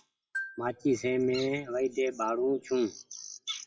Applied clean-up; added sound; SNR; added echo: classical method WPE with log-MMSE.